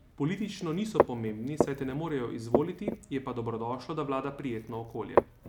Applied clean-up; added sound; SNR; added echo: none; Walk, footsteps; 0 dB; none.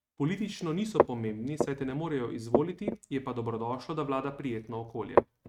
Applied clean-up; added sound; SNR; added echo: neural mask model RNNoise.